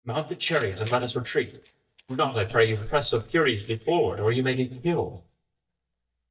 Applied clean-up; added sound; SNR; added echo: neural mask model DeepFilterNet 3.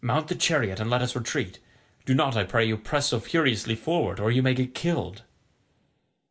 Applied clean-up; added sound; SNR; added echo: none; none; none; none.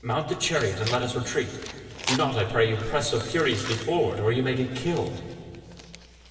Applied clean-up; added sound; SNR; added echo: none; Tearing; 13 dB; reverberation time 2.3 s.